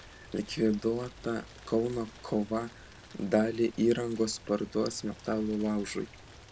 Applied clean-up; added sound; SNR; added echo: none; Rain; 19 dB; none.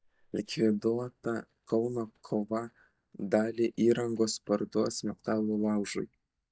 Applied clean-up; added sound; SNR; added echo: neural mask model DeepFilterNet 3.